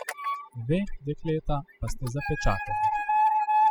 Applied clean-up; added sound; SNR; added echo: classical method spectral subtraction.